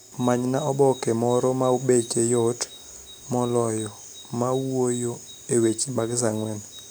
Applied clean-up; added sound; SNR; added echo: none; none; none; none.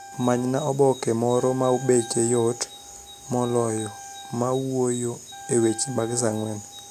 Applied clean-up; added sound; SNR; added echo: none; Wind instrument, woodwind instrument; 19 dB; none.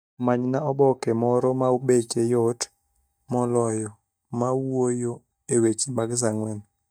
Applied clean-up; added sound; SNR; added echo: neural mask model DeepFilterNet 3.